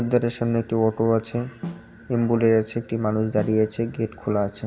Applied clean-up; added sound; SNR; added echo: none; Snare drum; 15 dB; reverberation time 1.0 s.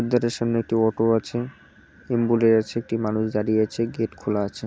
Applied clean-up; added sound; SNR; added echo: none; none; none; none.